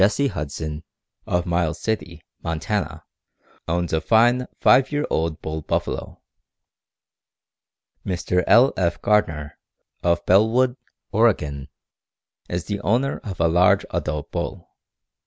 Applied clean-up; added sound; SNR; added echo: none; none; none; none.